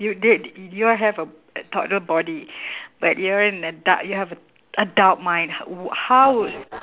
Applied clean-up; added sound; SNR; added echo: none; none; none; none.